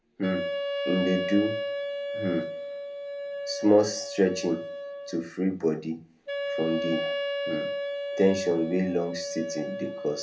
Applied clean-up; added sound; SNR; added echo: none; Wind instrument, woodwind instrument; 4 dB; reverberation time 0.3 s.